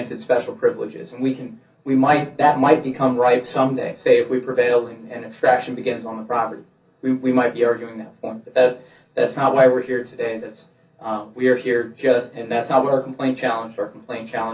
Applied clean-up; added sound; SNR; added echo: none; none; none; reverberation time 0.3 s.